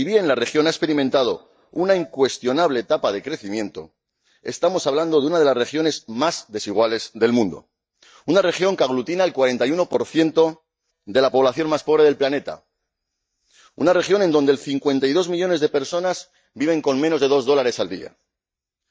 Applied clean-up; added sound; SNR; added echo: neural mask model DeepFilterNet 3.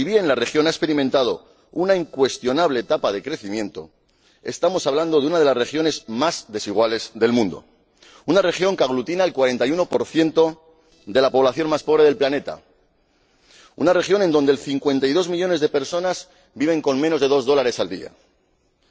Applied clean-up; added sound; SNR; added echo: neural separator model SepFormer DNS4.